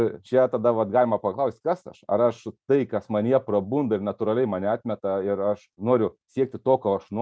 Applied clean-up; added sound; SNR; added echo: none; none; none; none.